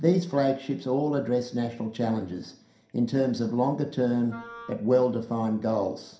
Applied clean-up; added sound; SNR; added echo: none; Wind instrument, woodwind instrument; 18 dB; reverberation time 0.5 s.